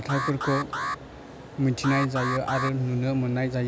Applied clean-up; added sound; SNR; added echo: none; Alarm; 6 dB; none.